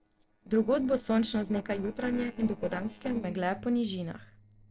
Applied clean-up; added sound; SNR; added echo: neural separator model SepFormer DNS4.